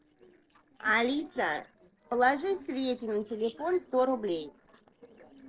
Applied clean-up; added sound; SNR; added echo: neural separator model SepFormer DNS4.